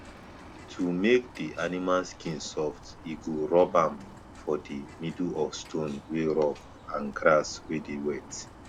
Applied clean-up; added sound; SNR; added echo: none; Guitar + Bird; 18 dB; none.